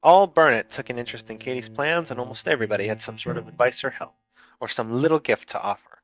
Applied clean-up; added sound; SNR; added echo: neural mask model DeepFilterNet 3.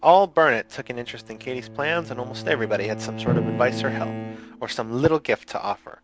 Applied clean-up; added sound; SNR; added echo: none; Bowed string instrument + Drum; 8 dB; none.